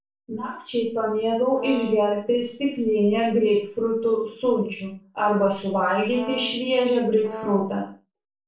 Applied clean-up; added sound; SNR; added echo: neural separator model SepFormer DNS4.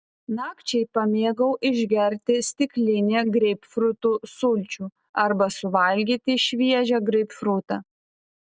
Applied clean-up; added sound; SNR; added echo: none; none; none; none.